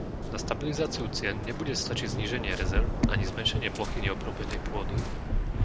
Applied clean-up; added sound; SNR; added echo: none; Waves, surf; -4 dB; none.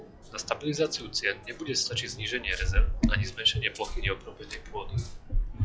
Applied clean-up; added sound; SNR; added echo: classical method log-MMSE.